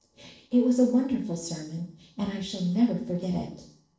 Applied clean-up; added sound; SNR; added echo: neural separator model SepFormer DNS4.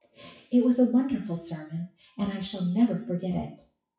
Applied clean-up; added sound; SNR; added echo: classical method WPE with log-MMSE.